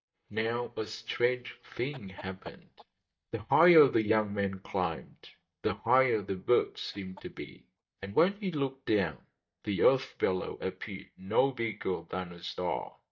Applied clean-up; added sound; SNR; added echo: neural mask model DeepFilterNet 3.